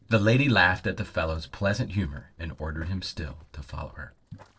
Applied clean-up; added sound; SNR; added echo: neural separator model SepFormer DNS4.